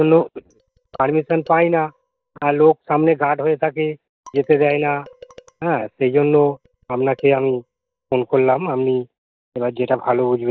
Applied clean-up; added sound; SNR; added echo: neural mask model DeepFilterNet 3.